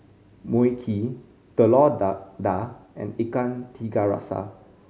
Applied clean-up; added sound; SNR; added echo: none; none; none; none.